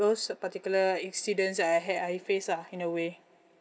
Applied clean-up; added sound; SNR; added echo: none; none; none; none.